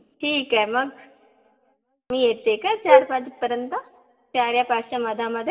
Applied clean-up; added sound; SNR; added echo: none; Wind instrument, woodwind instrument; -4 dB; reverberation time 1.1 s.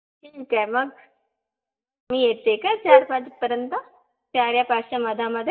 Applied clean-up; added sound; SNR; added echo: neural mask model DeepFilterNet 3.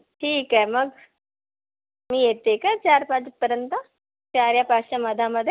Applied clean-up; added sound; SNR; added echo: none; none; none; none.